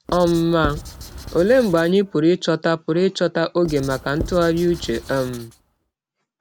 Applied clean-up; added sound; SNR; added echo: none; Writing; 14 dB; none.